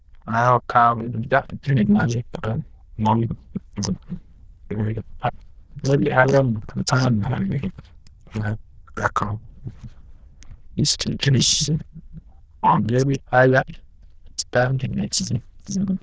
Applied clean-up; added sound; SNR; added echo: neural diffusion model UNIVERSE++.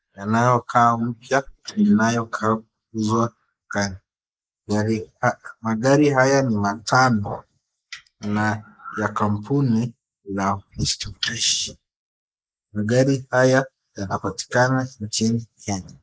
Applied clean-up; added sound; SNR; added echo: neural mask model Resemble Enhance denoiser.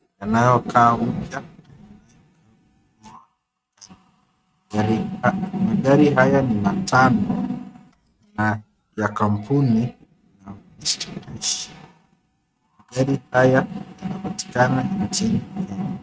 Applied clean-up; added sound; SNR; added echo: neural mask model RNNoise.